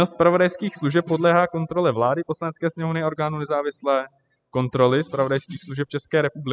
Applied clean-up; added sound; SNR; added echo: classical method spectral subtraction.